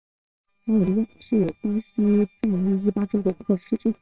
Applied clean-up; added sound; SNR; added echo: neural separator model SepFormer WHAMR!.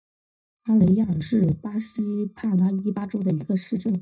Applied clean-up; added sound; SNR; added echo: neural mask model DeepFilterNet 3.